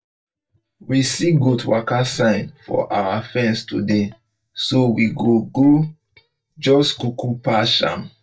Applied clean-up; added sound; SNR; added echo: neural mask model DeepFilterNet 3.